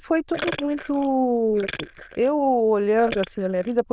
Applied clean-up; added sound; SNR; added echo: neural diffusion model UNIVERSE++.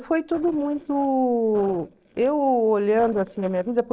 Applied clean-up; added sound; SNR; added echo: neural separator model SepFormer DNS4.